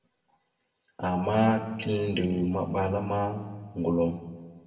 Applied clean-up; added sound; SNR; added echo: none; none; none; reverberation time 1.5 s.